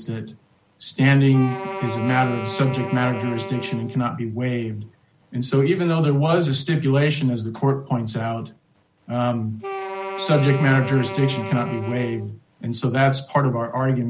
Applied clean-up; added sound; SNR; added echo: none; Wind instrument, woodwind instrument; 10 dB; none.